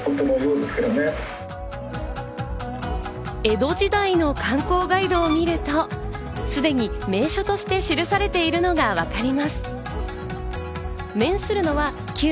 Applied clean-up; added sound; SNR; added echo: none; none; none; none.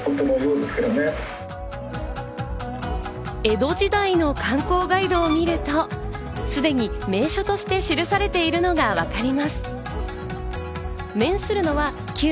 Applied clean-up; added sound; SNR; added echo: none; Bowed string instrument; 16 dB; none.